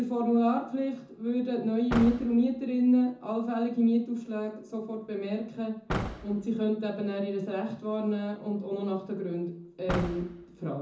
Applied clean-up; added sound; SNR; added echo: none; Slam / Car; 12 dB; reverberation time 0.6 s.